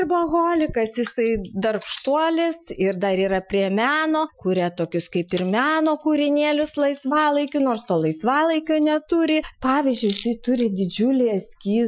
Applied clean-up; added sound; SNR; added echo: classical method Wiener filter.